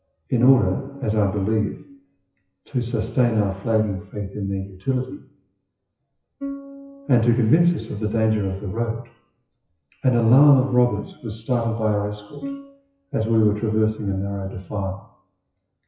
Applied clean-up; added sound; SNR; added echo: classical method WPE with log-MMSE.